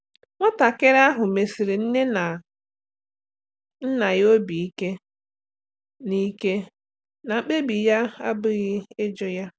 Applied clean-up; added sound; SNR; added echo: none; none; none; none.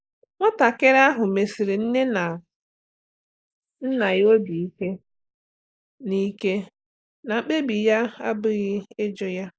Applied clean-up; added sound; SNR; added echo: neural mask model Resemble Enhance denoiser.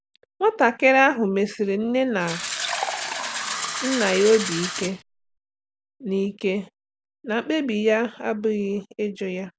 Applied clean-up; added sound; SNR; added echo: none; Fill (with liquid); 6 dB; none.